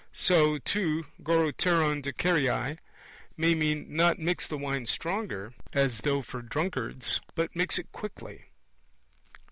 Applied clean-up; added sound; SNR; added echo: none; none; none; none.